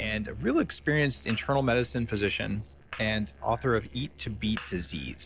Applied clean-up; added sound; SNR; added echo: neural separator model SepFormer DNS4.